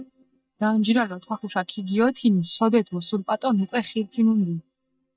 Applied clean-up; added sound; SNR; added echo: neural mask model DeepFilterNet 3.